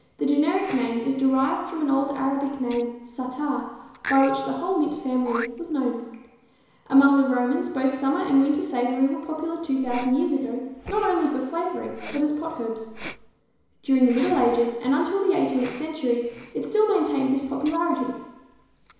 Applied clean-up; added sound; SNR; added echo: none; Respiratory sounds; 16 dB; reverberation time 1.0 s.